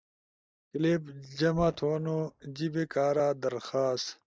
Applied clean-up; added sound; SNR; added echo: neural mask model DeepFilterNet 3.